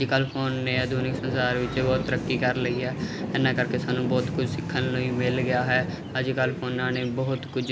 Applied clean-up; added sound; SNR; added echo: none; Thunder; 7 dB; none.